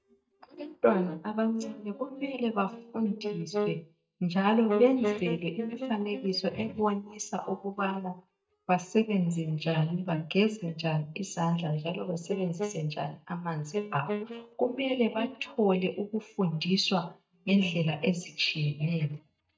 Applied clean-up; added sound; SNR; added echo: neural mask model DeepFilterNet 3.